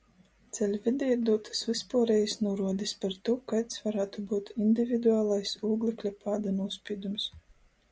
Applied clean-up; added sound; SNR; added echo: none; none; none; none.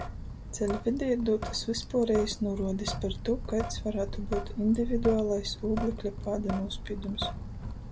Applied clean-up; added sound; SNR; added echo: none; Drip / Sink (filling or washing); 6 dB; none.